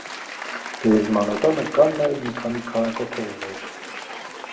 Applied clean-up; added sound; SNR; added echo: none; Applause / Cheering; 11 dB; reverberation time 0.6 s.